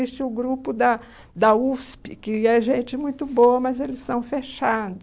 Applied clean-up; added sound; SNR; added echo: none; none; none; none.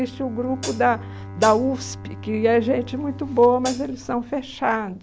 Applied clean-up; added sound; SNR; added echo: none; Bowed string instrument + Hi-hat; 14 dB; none.